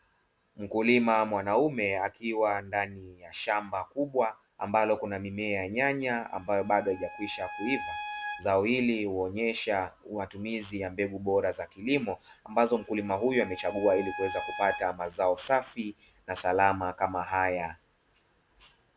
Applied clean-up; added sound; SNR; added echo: none; Bowed string instrument; 12 dB; none.